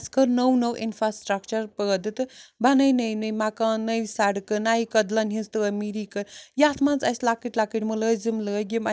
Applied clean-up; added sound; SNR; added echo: none; none; none; none.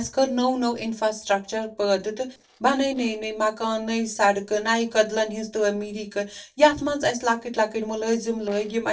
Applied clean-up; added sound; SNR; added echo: neural separator model SepFormer DNS4.